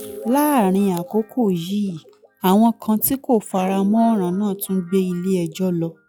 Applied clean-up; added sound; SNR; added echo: classical method log-MMSE.